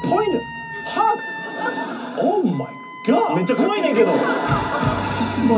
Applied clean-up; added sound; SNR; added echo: none; Wind instrument, woodwind instrument; 14 dB; reverberation time 0.3 s.